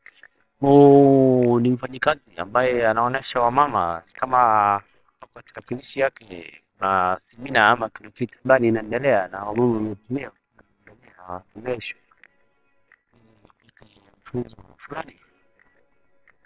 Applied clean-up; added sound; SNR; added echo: neural separator model SepFormer WHAMR!.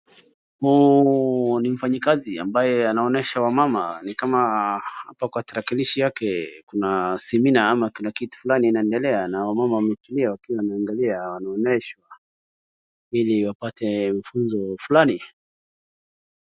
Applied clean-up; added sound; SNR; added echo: none; none; none; none.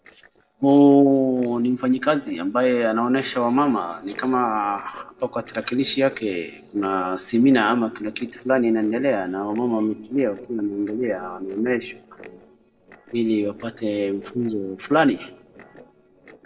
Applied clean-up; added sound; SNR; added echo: neural separator model SepFormer DNS4.